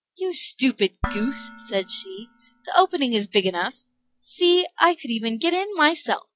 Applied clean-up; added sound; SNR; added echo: none; Dishes, pots, and pans; 14 dB; none.